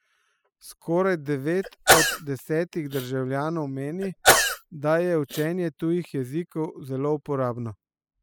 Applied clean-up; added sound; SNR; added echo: classical method spectral subtraction.